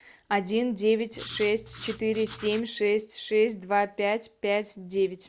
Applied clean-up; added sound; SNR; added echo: none; Writing; 16 dB; none.